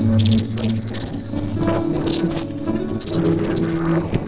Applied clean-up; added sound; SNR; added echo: neural separator model SepFormer DNS4.